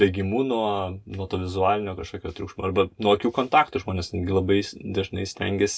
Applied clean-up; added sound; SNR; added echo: none; none; none; none.